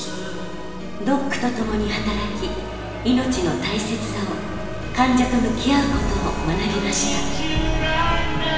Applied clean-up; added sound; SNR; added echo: none; Organ; 12 dB; reverberation time 1.3 s.